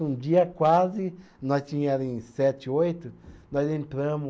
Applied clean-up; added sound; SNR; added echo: none; none; none; none.